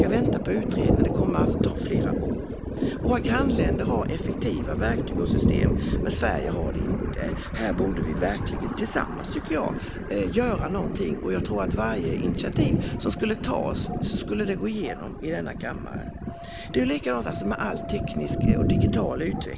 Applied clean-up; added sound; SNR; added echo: none; Thunder; -2 dB; none.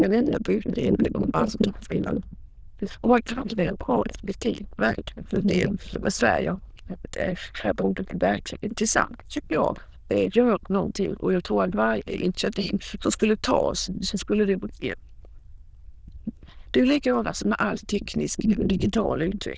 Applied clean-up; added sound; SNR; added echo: neural diffusion model UNIVERSE++.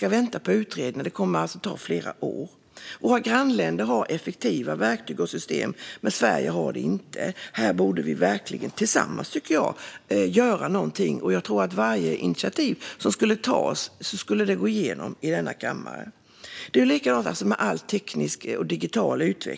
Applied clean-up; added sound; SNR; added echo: none; none; none; none.